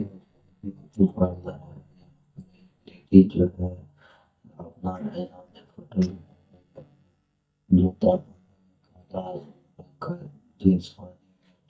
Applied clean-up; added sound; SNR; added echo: neural mask model DeepFilterNet 3.